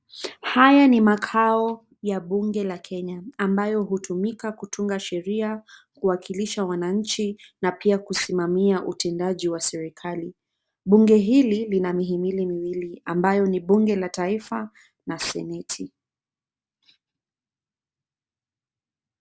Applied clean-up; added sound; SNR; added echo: none; none; none; none.